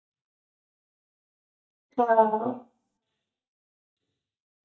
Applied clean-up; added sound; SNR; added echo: neural mask model DeepFilterNet 3.